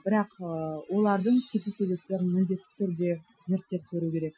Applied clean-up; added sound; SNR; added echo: classical method Wiener filter.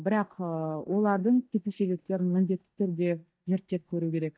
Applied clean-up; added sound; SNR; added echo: neural mask model DeepFilterNet 3.